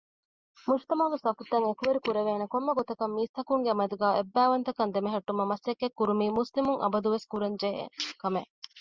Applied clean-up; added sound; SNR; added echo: none; none; none; none.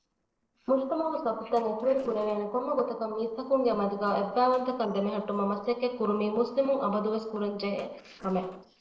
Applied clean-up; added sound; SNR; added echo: neural separator model SepFormer DNS4.